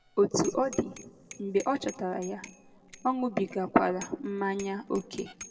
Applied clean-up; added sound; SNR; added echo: none; Bicycle bell; 19 dB; reverberation time 1.1 s.